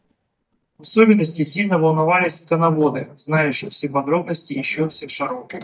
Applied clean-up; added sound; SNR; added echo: neural mask model DeepFilterNet 3.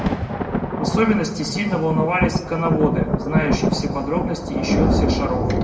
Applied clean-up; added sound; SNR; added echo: none; Thunder; -2 dB; reverberation time 1.3 s.